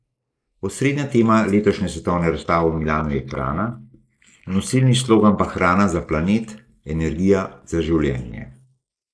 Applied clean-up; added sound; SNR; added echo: neural mask model Resemble Enhance denoiser.